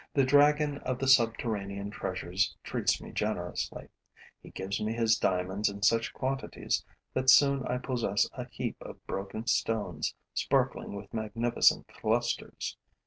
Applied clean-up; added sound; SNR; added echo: none; none; none; none.